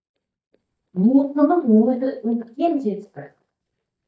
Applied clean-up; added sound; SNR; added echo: neural mask model DeepFilterNet 3.